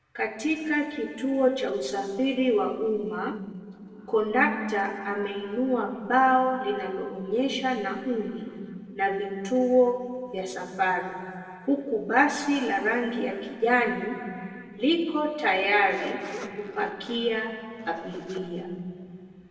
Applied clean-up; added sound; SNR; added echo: neural separator model SepFormer DNS4.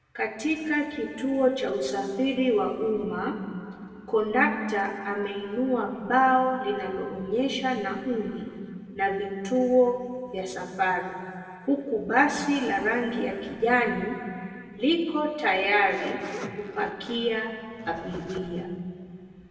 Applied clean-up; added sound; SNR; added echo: none; Zipper (clothing); 16 dB; reverberation time 2.0 s.